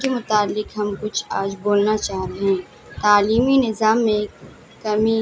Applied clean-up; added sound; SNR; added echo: none; Finger snapping; 16 dB; none.